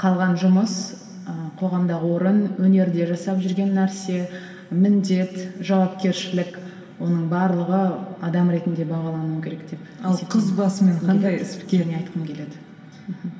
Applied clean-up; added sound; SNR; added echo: none; none; none; reverberation time 2.5 s.